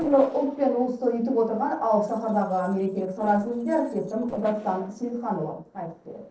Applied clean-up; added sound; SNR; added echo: neural separator model SepFormer DNS4.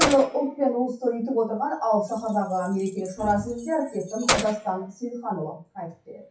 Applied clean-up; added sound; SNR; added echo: classical method WPE with log-MMSE.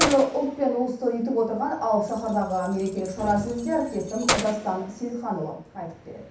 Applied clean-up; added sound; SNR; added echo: none; Keys jangling; 7 dB; reverberation time 0.7 s.